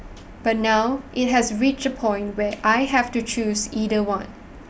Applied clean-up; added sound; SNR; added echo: none; none; none; none.